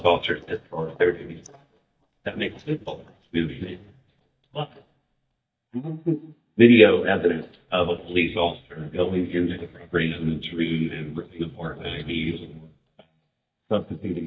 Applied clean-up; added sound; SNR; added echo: neural mask model DeepFilterNet 3.